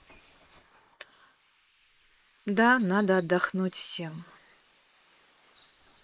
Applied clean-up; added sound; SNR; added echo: neural mask model Resemble Enhance denoiser.